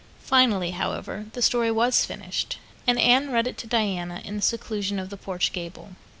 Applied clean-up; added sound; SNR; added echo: none; none; none; none.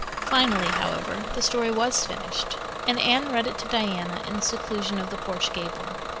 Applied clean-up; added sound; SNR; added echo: none; Engine starting / Bus; 4 dB; none.